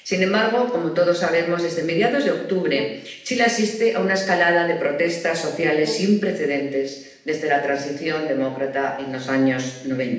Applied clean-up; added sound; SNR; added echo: none; Brass instrument; 17 dB; reverberation time 0.8 s.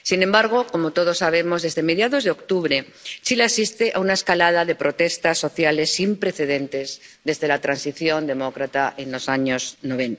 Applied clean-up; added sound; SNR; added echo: none; none; none; none.